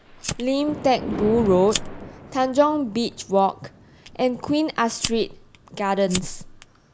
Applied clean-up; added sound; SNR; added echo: none; Fire + Thunder; 11 dB; none.